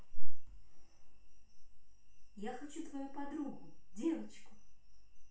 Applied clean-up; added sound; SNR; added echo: none; none; none; reverberation time 0.3 s.